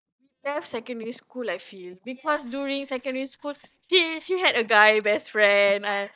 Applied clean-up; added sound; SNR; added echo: neural mask model DeepFilterNet 3.